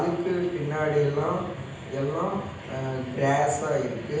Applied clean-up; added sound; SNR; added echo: none; none; none; reverberation time 0.9 s.